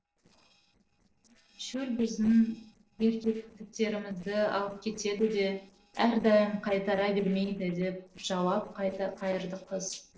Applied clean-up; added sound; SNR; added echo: neural separator model SepFormer DNS4.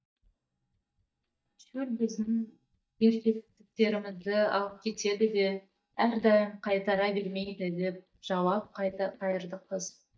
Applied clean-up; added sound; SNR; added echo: neural mask model DeepFilterNet 3.